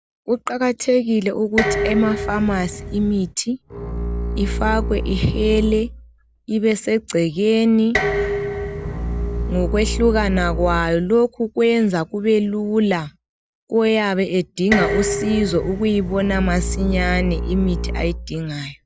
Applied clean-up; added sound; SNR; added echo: none; Bowed string instrument + Dishes, pots, and pans; 4 dB; none.